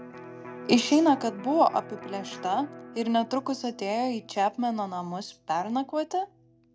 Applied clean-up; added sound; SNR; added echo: none; Electric guitar; 17 dB; none.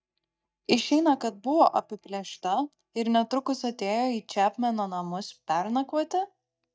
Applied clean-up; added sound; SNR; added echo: neural mask model DeepFilterNet 3.